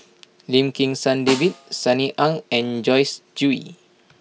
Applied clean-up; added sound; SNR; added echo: none; Snare drum; 14 dB; none.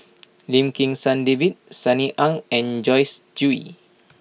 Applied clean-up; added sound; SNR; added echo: none; none; none; none.